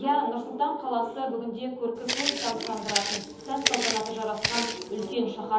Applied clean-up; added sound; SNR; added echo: none; Walk, footsteps; 2 dB; reverberation time 0.8 s.